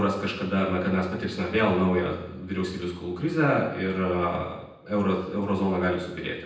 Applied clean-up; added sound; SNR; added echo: none; none; none; reverberation time 0.9 s.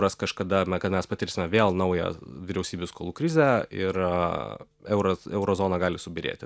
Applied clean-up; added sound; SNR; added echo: none; none; none; none.